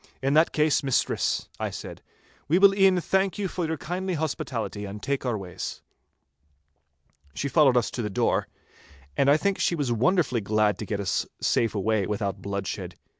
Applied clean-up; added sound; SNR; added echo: none; none; none; none.